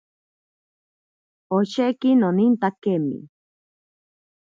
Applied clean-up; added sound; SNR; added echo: none; none; none; none.